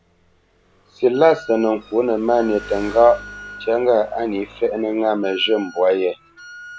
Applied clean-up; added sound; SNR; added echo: none; Engine + Wind instrument, woodwind instrument; 19 dB; none.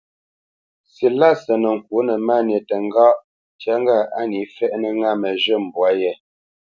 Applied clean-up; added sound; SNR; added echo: none; none; none; none.